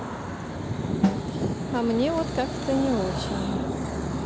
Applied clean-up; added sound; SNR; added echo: none; Snare drum; 7 dB; none.